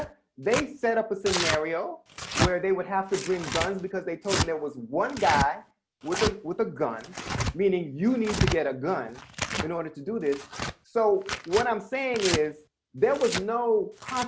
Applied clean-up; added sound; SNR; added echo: none; Tearing; 6 dB; none.